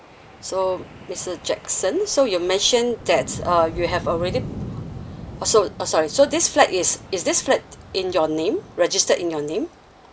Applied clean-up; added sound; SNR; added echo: none; Wind; 15 dB; none.